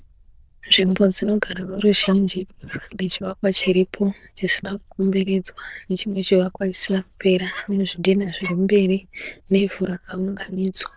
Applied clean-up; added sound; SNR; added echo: neural diffusion model UNIVERSE++.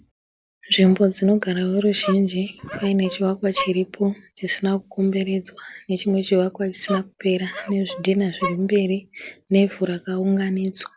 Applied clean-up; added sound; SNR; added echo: none; Dog; 13 dB; none.